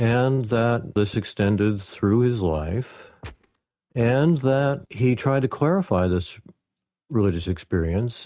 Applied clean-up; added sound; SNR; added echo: neural mask model RNNoise.